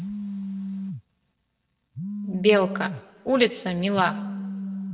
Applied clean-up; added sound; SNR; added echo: none; Telephone; 7 dB; reverberation time 1.8 s.